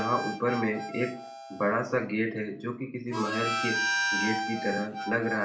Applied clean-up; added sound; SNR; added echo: none; Harmonica; 3 dB; reverberation time 0.4 s.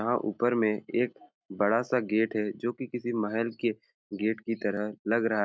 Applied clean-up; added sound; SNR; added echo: none; none; none; none.